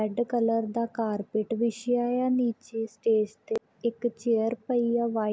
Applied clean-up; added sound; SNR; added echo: none; none; none; none.